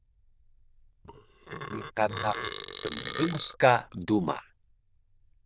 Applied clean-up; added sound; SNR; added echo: neural diffusion model UNIVERSE++.